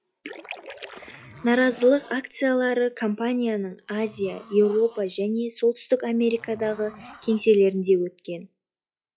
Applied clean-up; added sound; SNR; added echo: classical method log-MMSE.